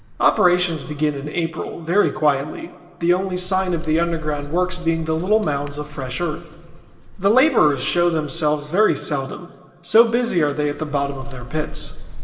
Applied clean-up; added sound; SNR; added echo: none; Bird; 11 dB; reverberation time 1.7 s.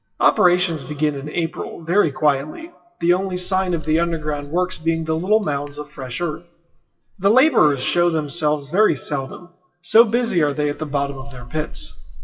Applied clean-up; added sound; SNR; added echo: classical method WPE with log-MMSE.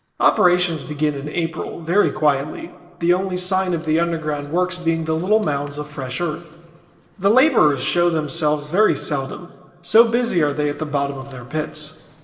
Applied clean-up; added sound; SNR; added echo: neural separator model SepFormer DNS4.